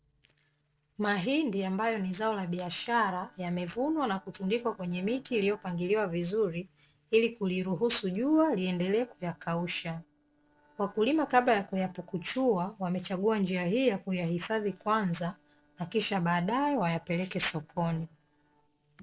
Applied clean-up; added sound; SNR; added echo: neural separator model SepFormer DNS4.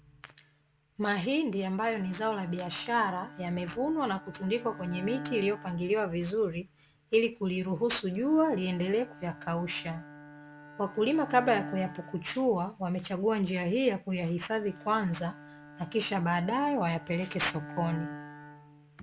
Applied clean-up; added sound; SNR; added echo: none; Bowed string instrument; 16 dB; none.